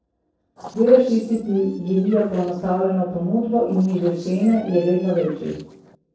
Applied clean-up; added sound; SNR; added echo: neural separator model SepFormer DNS4.